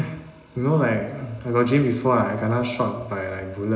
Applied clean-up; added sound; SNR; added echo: none; none; none; reverberation time 0.8 s.